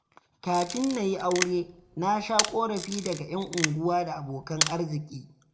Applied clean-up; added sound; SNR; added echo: none; Camera; 5 dB; reverberation time 0.5 s.